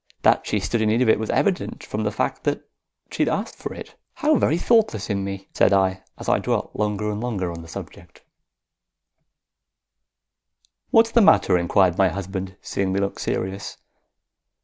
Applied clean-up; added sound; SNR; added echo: none; none; none; none.